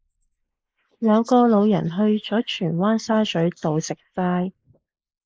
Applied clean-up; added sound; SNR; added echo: neural mask model Resemble Enhance denoiser.